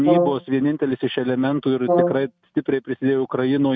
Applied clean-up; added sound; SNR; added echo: neural mask model RNNoise.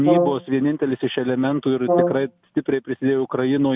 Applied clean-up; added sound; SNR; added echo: none; Brass instrument; 4 dB; none.